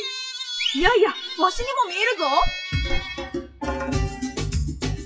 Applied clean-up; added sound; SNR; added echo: classical method WPE with log-MMSE.